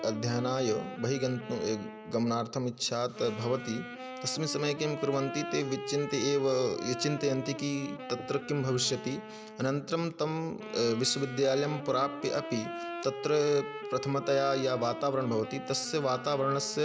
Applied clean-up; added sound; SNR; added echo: none; Wind instrument, woodwind instrument; 10 dB; none.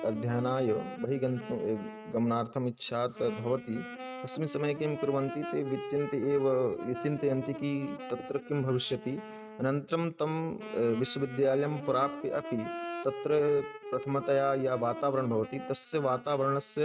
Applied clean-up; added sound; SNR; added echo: neural mask model RNNoise.